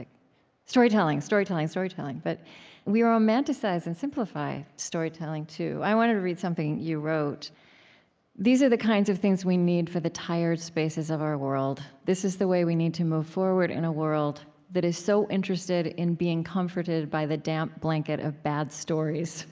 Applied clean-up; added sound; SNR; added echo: none; none; none; none.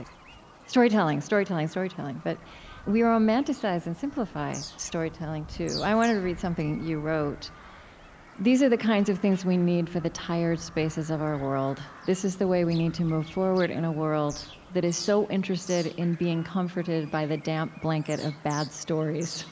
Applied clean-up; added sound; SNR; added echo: none; Bird vocalization, bird call, bird song; 18 dB; none.